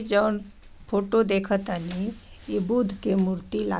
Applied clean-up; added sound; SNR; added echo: none; none; none; none.